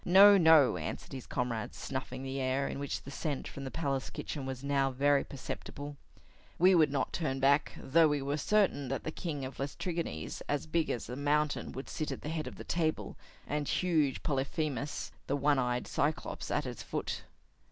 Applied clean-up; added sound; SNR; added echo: none; none; none; none.